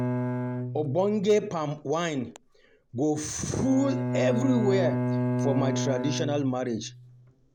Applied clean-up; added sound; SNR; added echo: none; Bowed string instrument; 3 dB; none.